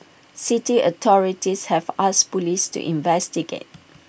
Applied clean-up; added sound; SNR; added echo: none; none; none; none.